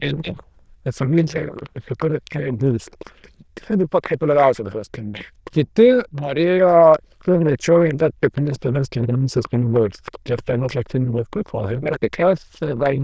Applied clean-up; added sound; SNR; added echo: neural diffusion model UNIVERSE++.